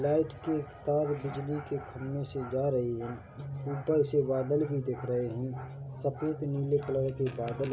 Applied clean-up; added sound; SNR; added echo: none; none; none; none.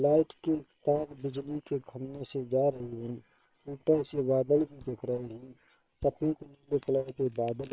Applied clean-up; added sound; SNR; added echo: neural separator model SepFormer WHAM!.